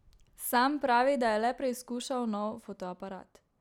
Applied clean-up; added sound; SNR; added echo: none; none; none; none.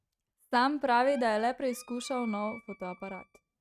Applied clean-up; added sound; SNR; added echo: neural mask model RNNoise.